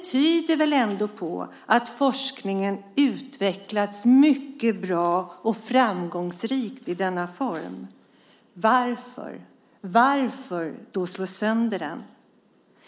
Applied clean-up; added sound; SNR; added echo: none; none; none; none.